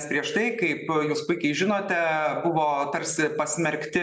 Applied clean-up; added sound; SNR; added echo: none; none; none; none.